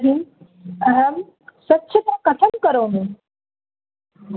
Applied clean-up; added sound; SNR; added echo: none; none; none; none.